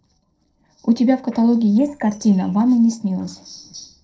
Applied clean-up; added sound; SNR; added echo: neural separator model SepFormer DNS4.